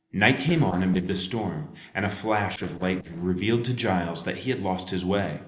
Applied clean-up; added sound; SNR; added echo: neural separator model SepFormer DNS4.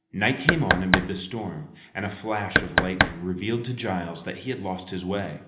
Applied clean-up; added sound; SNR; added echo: none; Knock; -4 dB; reverberation time 0.8 s.